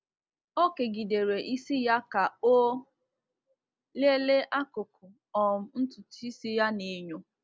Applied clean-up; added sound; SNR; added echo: none; none; none; none.